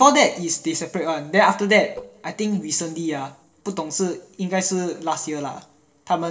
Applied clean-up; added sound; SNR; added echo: neural separator model SepFormer DNS4.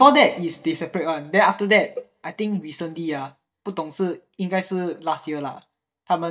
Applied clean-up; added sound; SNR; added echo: neural mask model DeepFilterNet 3.